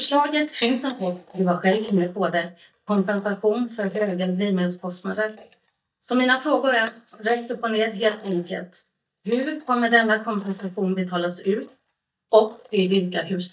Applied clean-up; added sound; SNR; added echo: neural mask model DeepFilterNet 3.